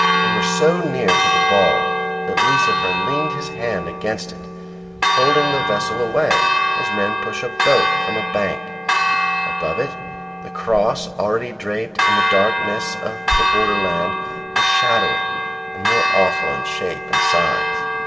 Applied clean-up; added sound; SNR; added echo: none; Church bell; -3 dB; reverberation time 1.8 s.